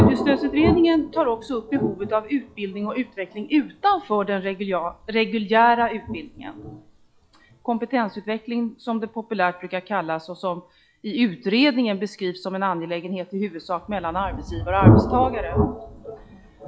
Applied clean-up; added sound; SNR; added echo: classical method log-MMSE.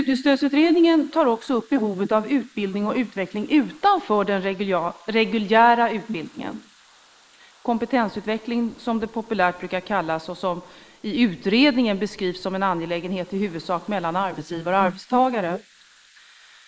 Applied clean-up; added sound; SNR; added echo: neural mask model Resemble Enhance denoiser.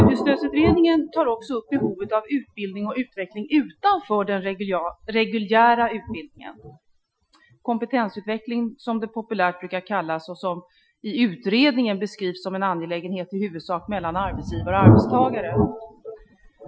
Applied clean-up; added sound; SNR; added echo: classical method Wiener filter.